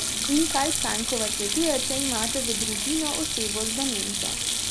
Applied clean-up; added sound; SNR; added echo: none; Sink (filling or washing); -4 dB; none.